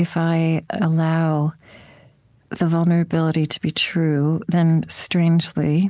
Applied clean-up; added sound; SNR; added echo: neural mask model Resemble Enhance denoiser.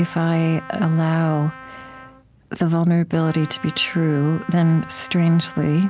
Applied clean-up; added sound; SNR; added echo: none; Trumpet; 18 dB; none.